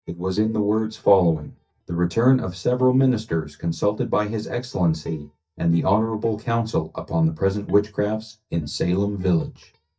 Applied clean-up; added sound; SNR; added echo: neural mask model DeepFilterNet 3.